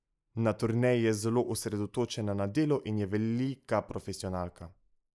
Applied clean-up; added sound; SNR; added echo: neural mask model Resemble Enhance denoiser.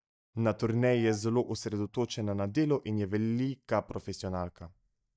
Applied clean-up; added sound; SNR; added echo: neural mask model DeepFilterNet 3.